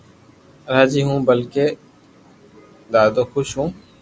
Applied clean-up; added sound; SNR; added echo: none; none; none; none.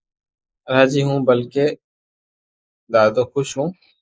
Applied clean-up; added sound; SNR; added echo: neural mask model Resemble Enhance denoiser.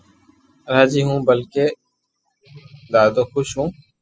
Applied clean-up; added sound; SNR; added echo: classical method spectral subtraction.